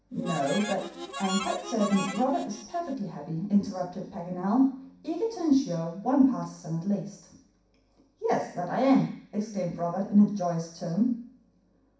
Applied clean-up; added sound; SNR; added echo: none; Harmonica; 9 dB; reverberation time 0.6 s.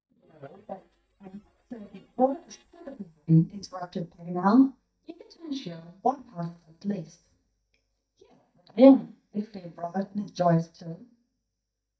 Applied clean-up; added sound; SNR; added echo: neural mask model DeepFilterNet 3.